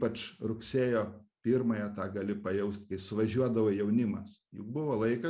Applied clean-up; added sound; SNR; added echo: none; none; none; none.